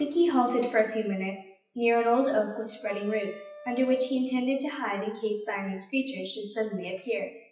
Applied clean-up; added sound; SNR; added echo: classical method WPE with log-MMSE.